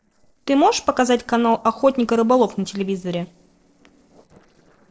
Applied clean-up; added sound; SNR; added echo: neural separator model SepFormer DNS4.